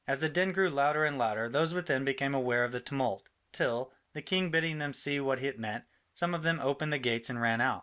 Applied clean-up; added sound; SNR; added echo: none; none; none; none.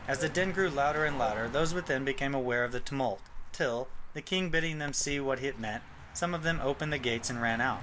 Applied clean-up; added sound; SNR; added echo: none; Wind instrument, woodwind instrument + Car passing by; 8 dB; none.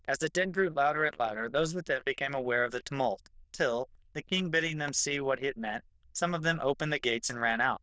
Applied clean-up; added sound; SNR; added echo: neural diffusion model UNIVERSE++.